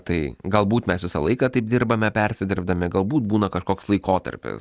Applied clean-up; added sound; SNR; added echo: none; none; none; none.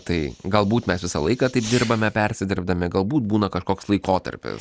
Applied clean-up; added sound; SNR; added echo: none; Fireworks; 19 dB; none.